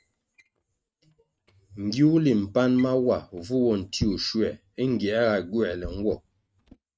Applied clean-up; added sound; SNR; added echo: neural mask model RNNoise.